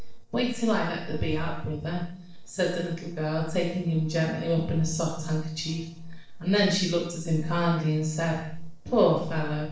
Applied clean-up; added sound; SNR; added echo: neural separator model SepFormer DNS4.